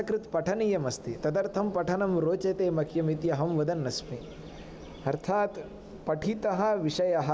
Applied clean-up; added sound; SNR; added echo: none; none; none; none.